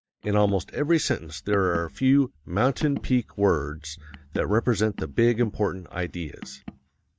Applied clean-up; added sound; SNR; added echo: neural mask model DeepFilterNet 3.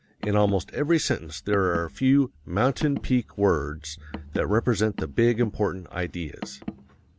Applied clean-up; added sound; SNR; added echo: none; Car; 15 dB; none.